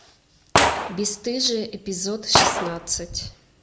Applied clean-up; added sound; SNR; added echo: none; Gunshot, gunfire; -2 dB; none.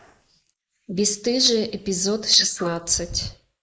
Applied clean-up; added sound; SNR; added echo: neural mask model Resemble Enhance denoiser.